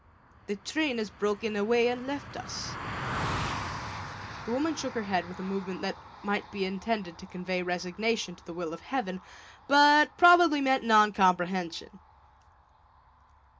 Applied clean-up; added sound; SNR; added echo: none; Car passing by; 12 dB; reverberation time 0.3 s.